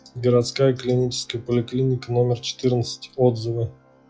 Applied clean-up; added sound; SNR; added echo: classical method log-MMSE.